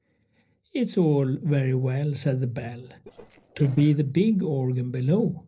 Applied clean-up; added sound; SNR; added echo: neural separator model SepFormer DNS4.